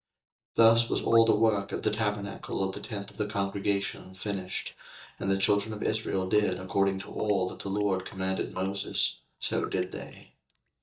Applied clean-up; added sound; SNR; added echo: neural mask model DeepFilterNet 3.